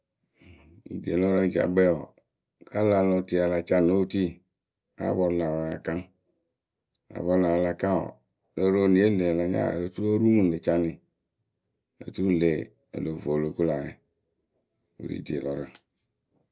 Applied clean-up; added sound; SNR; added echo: none; none; none; none.